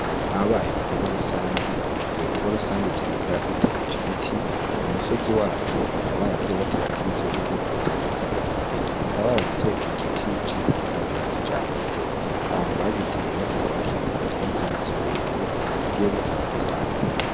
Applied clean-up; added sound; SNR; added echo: none; Rain; -4 dB; none.